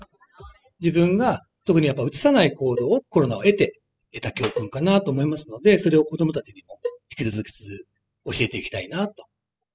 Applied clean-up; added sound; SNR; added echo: classical method spectral subtraction.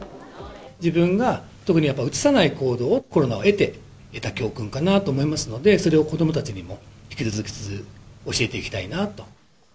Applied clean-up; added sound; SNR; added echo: none; none; none; none.